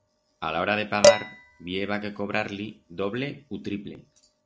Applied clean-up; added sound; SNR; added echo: none; Dishes, pots, and pans; -5 dB; none.